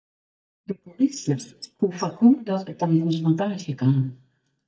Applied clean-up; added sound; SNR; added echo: neural mask model DeepFilterNet 3.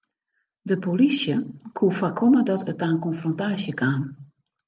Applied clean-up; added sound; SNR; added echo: none; none; none; none.